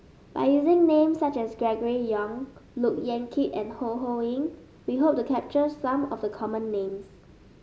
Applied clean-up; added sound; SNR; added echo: none; none; none; none.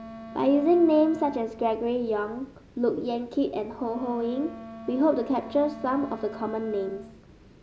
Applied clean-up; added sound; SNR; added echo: none; Wind instrument, woodwind instrument; 17 dB; none.